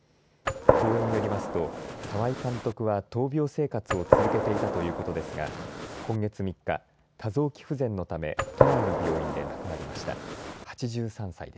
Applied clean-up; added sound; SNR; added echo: none; Gunshot, gunfire; -3 dB; none.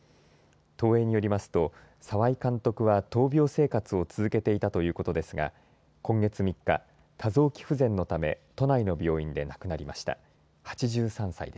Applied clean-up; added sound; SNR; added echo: none; none; none; none.